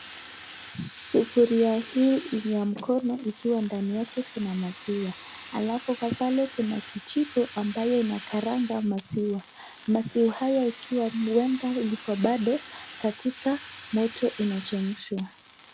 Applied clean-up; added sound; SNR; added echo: none; Fire; 15 dB; none.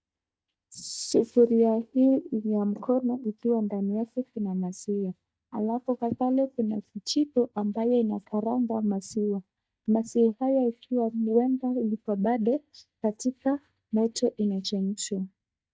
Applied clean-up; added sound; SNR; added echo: neural mask model DeepFilterNet 3.